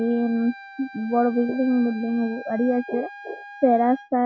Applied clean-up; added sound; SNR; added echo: none; Wind instrument, woodwind instrument; 18 dB; none.